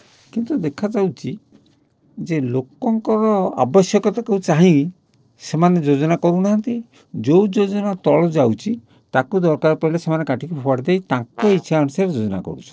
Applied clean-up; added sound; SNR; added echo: neural separator model SepFormer DNS4.